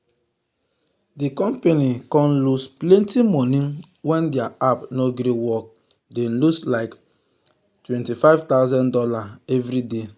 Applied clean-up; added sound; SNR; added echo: none; none; none; none.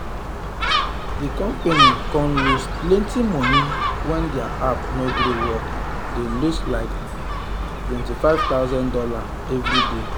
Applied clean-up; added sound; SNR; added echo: none; Gull, seagull; -1 dB; none.